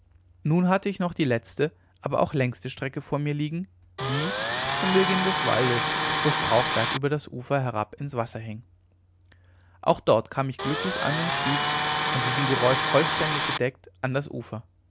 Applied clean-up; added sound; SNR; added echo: none; Tools; -1 dB; none.